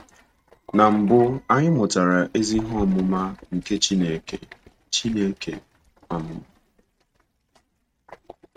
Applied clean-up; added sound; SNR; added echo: neural mask model RNNoise.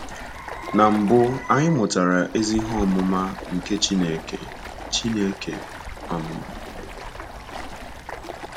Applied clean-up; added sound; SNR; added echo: none; Stream; 11 dB; none.